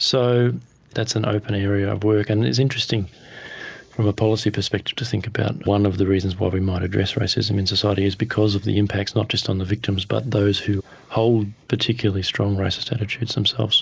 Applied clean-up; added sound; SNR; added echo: neural mask model Resemble Enhance denoiser.